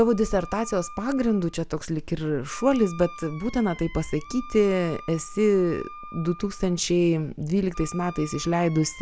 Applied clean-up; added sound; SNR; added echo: none; Wind instrument, woodwind instrument; 19 dB; none.